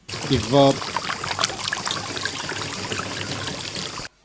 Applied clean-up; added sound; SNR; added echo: none; Cricket / Water; 2 dB; none.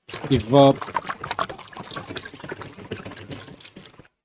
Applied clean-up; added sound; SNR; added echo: neural mask model RNNoise.